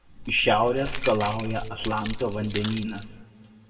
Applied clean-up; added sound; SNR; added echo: none; Keys jangling; 1 dB; reverberation time 1.7 s.